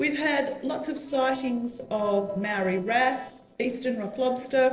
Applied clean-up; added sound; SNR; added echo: neural separator model SepFormer DNS4.